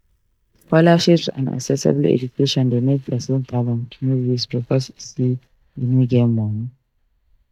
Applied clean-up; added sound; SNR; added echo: neural mask model DeepFilterNet 3.